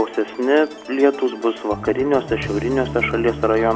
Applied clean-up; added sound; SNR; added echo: none; none; none; none.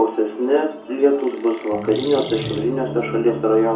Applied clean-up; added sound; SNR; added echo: none; Chirp, tweet; 17 dB; reverberation time 0.5 s.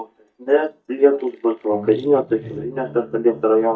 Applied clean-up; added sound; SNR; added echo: neural mask model DeepFilterNet 3.